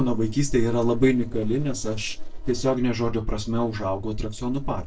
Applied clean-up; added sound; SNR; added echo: neural separator model SepFormer DNS4.